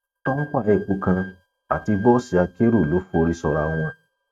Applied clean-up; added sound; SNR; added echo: neural mask model RNNoise.